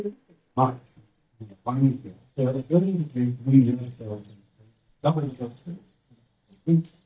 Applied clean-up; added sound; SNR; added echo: neural mask model DeepFilterNet 3.